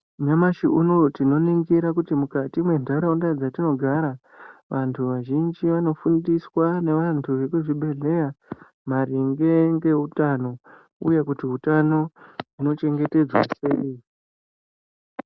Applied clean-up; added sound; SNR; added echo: none; none; none; none.